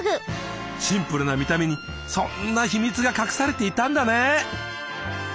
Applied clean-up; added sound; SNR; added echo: none; none; none; none.